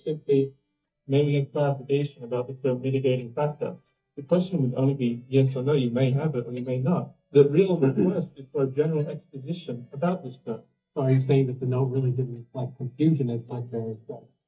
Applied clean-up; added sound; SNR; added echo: neural mask model DeepFilterNet 3.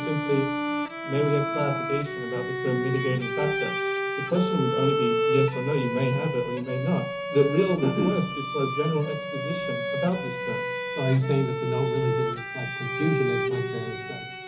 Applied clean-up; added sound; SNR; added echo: none; Bowed string instrument; 2 dB; reverberation time 0.3 s.